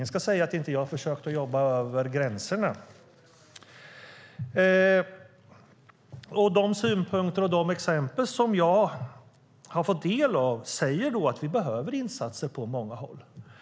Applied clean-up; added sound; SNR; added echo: none; none; none; none.